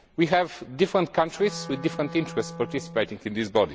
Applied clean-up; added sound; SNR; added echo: none; Wind instrument, woodwind instrument; 14 dB; none.